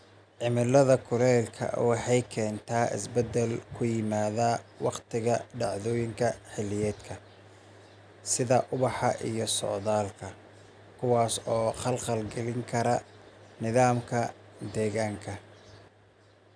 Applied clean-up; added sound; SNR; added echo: none; none; none; none.